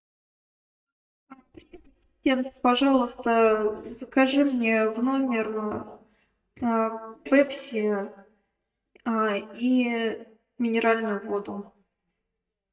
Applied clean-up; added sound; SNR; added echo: neural mask model DeepFilterNet 3.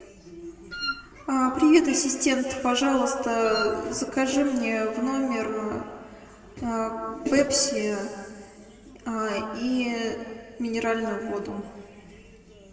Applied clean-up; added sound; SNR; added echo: none; Wind instrument, woodwind instrument; 7 dB; reverberation time 1.9 s.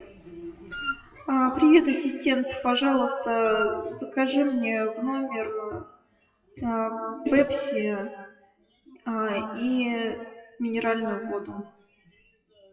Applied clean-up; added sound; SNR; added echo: classical method WPE with log-MMSE.